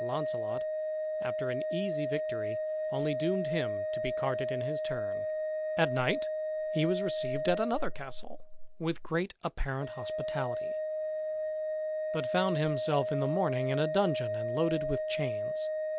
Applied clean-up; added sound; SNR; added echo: none; Organ; -1 dB; none.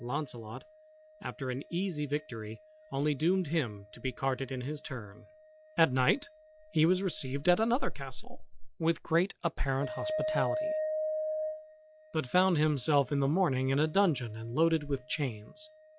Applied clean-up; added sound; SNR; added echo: classical method log-MMSE.